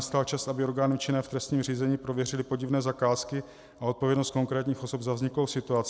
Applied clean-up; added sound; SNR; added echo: none; none; none; none.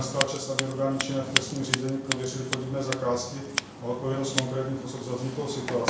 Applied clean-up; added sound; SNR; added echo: none; Scissors; 3 dB; reverberation time 0.7 s.